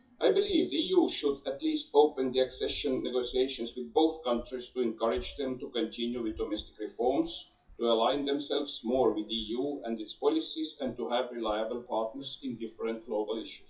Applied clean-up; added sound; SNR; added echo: classical method WPE with log-MMSE.